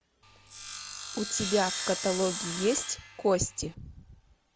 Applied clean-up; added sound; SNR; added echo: none; Sawing; 6 dB; none.